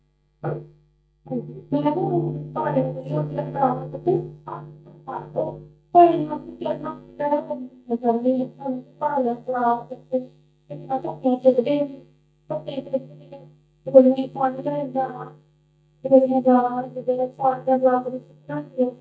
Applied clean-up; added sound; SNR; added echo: neural mask model DeepFilterNet 3.